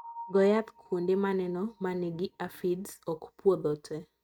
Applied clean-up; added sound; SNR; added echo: neural mask model RNNoise.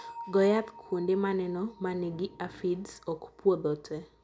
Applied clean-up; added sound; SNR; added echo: none; Bell; 20 dB; none.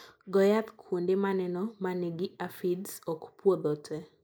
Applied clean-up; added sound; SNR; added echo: neural mask model Resemble Enhance denoiser.